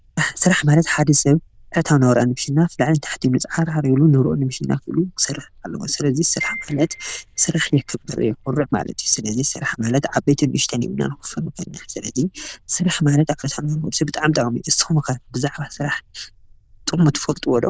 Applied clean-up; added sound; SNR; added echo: neural diffusion model UNIVERSE++.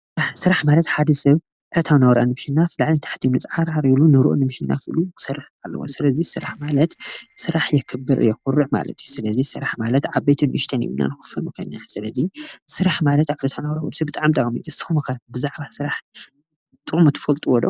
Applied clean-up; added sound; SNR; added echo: neural separator model SepFormer DNS4.